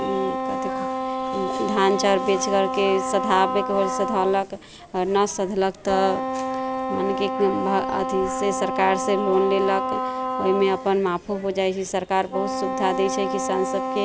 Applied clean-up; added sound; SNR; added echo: none; Wind instrument, woodwind instrument; 4 dB; none.